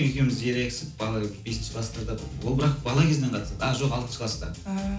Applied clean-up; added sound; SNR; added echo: none; none; none; reverberation time 0.4 s.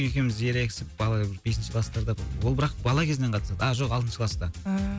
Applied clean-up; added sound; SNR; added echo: none; none; none; none.